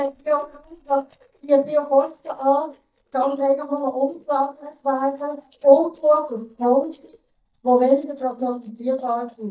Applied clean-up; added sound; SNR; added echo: neural mask model DeepFilterNet 3.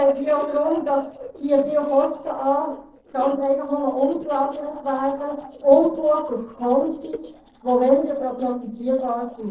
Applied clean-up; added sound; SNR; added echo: neural separator model SepFormer DNS4.